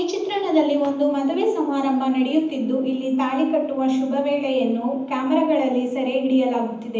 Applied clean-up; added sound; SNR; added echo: none; none; none; reverberation time 0.8 s.